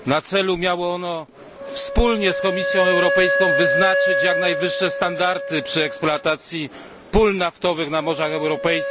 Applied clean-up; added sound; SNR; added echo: none; Wind instrument, woodwind instrument; 3 dB; none.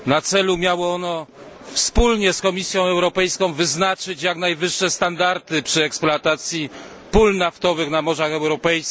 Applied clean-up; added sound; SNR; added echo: none; none; none; none.